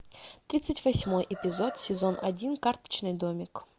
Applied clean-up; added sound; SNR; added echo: none; Chicken, rooster; 15 dB; none.